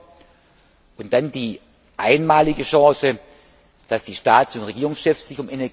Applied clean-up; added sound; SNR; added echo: none; none; none; none.